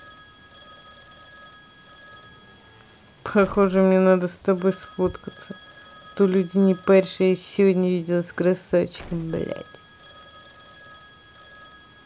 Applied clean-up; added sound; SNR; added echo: none; Telephone + Squeak / Slam / Wood; 20 dB; none.